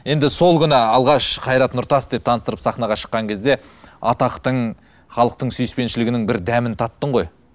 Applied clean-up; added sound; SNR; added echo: none; none; none; none.